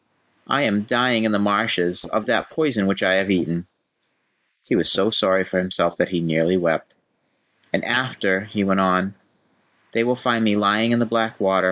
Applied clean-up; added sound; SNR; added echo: neural mask model Resemble Enhance denoiser.